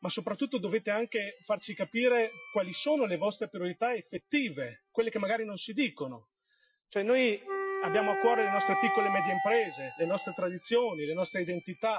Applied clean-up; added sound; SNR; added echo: classical method Wiener filter.